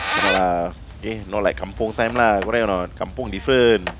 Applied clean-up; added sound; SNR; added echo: none; Squeak; 8 dB; none.